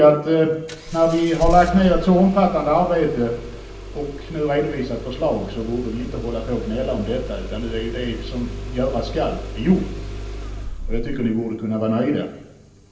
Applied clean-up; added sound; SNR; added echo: none; Engine starting; 9 dB; reverberation time 0.9 s.